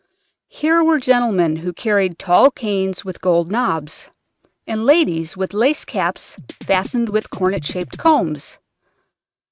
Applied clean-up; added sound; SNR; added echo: neural mask model RNNoise.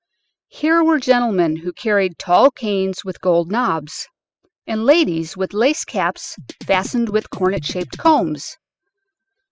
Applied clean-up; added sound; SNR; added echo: classical method spectral subtraction.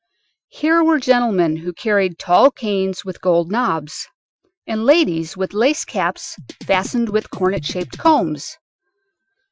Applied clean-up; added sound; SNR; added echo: classical method Wiener filter.